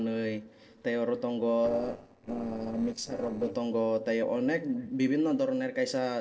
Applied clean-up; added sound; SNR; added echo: neural separator model SepFormer DNS4.